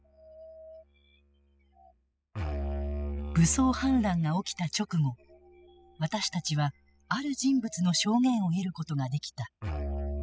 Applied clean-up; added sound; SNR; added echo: classical method spectral subtraction.